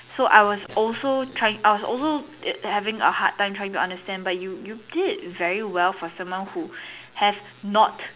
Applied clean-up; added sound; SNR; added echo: none; none; none; none.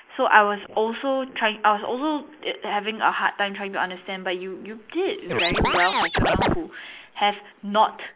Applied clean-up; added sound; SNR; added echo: neural mask model Resemble Enhance denoiser.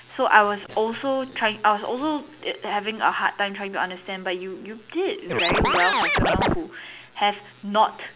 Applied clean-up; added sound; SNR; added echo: none; Scratching (performance technique); -4 dB; none.